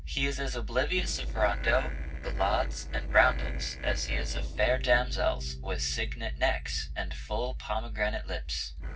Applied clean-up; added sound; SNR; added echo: neural separator model SepFormer DNS4.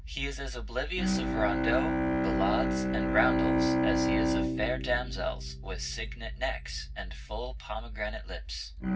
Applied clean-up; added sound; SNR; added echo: none; Bowed string instrument; -2 dB; reverberation time 0.4 s.